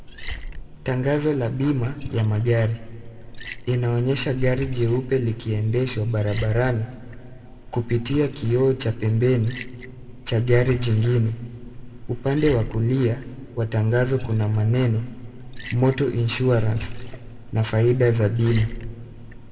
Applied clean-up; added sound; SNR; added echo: none; Liquid; 11 dB; reverberation time 1.6 s.